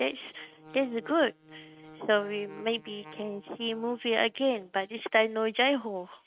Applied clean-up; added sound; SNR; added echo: neural mask model RNNoise.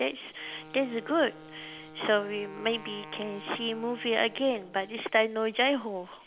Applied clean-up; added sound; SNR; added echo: none; Wind instrument, woodwind instrument; 19 dB; none.